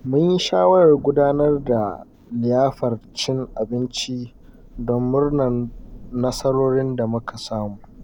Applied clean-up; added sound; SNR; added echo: none; Thunder; 20 dB; none.